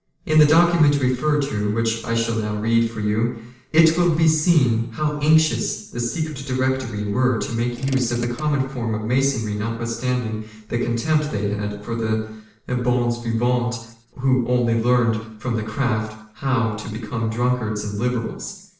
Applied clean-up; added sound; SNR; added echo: neural separator model SepFormer DNS4.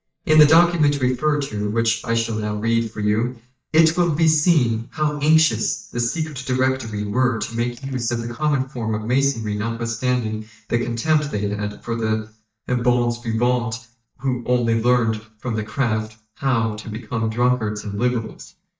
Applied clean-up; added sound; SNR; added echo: neural mask model DeepFilterNet 3.